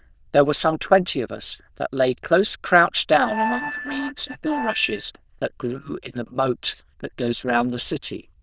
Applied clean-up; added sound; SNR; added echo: neural diffusion model UNIVERSE++.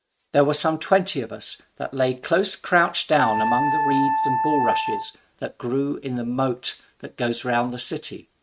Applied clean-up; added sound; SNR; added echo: neural mask model RNNoise.